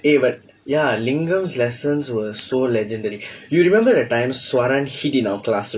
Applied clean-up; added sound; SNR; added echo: none; none; none; none.